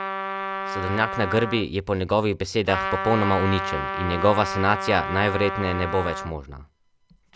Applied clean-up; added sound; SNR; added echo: none; Trumpet; 6 dB; none.